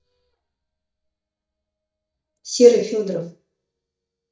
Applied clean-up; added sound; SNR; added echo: neural mask model DeepFilterNet 3.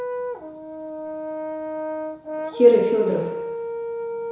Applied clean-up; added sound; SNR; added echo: none; Brass instrument; 5 dB; reverberation time 1.0 s.